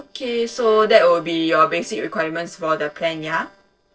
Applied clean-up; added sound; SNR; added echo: neural separator model SepFormer DNS4.